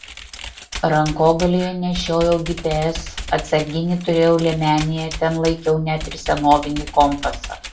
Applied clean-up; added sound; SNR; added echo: none; Computer keyboard; 13 dB; reverberation time 0.3 s.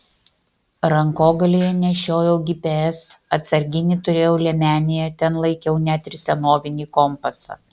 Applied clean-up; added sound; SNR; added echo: none; none; none; none.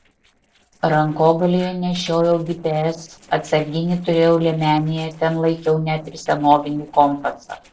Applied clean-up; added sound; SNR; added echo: neural separator model SepFormer DNS4.